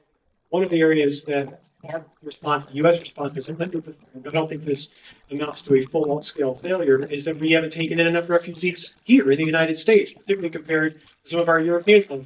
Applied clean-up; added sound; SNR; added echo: neural mask model DeepFilterNet 3.